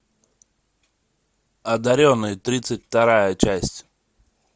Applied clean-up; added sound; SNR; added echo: none; none; none; none.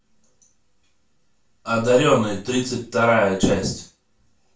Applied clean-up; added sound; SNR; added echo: none; none; none; reverberation time 0.3 s.